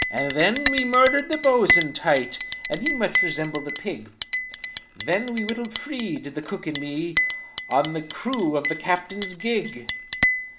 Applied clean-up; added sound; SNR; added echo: none; Chink, clink; 3 dB; none.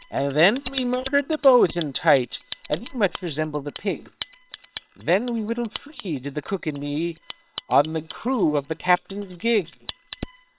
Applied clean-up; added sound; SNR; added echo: neural separator model SepFormer WHAM!.